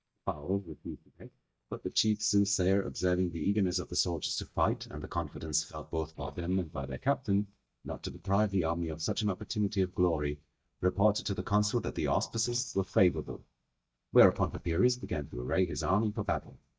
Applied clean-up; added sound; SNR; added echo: neural mask model DeepFilterNet 3.